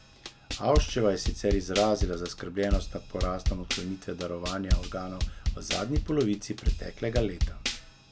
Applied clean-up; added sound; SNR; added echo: none; Drum kit; 0 dB; none.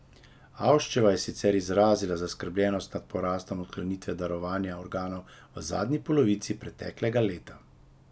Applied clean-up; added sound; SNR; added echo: none; none; none; none.